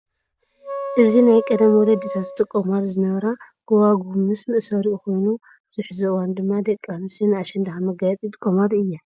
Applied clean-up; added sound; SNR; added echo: none; Wind instrument, woodwind instrument; 11 dB; none.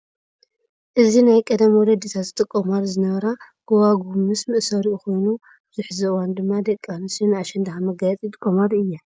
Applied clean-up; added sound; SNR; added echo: none; none; none; none.